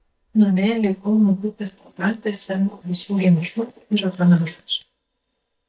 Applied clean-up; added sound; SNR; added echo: neural mask model DeepFilterNet 3.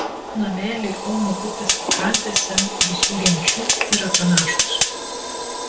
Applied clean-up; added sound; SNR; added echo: none; Fire; -3 dB; reverberation time 0.2 s.